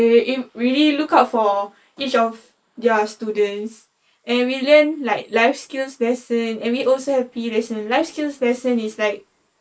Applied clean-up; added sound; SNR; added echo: neural mask model Resemble Enhance denoiser.